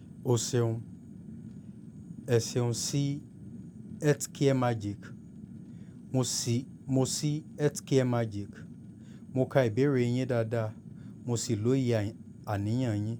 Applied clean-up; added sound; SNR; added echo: none; Fire; 15 dB; none.